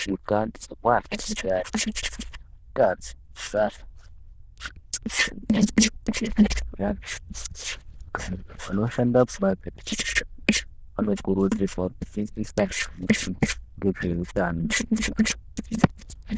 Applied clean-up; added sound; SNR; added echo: neural diffusion model UNIVERSE++.